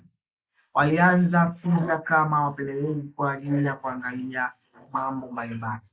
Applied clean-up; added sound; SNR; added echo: neural mask model Resemble Enhance denoiser.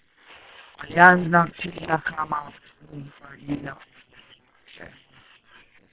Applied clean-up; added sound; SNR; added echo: neural separator model SepFormer WHAM!.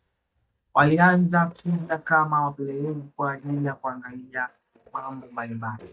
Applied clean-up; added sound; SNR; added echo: neural mask model DeepFilterNet 3.